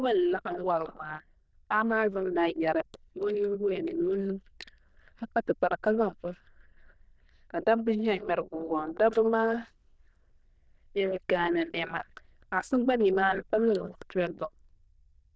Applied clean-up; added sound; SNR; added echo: neural diffusion model UNIVERSE++.